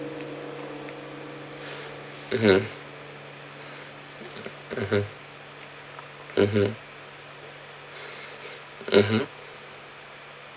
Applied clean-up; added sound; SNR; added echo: none; Gong; 15 dB; none.